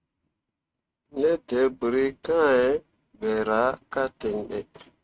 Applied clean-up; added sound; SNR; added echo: neural mask model RNNoise.